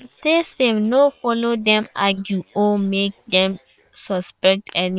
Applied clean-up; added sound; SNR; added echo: neural separator model SepFormer WHAM!.